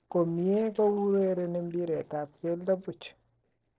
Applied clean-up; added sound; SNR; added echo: neural separator model SepFormer DNS4.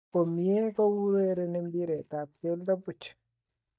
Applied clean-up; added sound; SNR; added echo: neural mask model DeepFilterNet 3.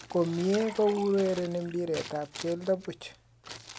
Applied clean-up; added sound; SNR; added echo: none; Liquid + Crumpling, crinkling; 15 dB; none.